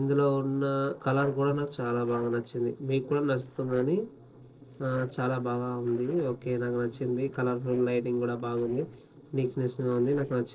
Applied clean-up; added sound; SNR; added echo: neural separator model SepFormer DNS4.